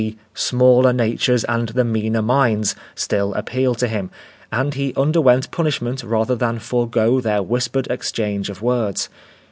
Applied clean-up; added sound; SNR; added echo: none; none; none; none.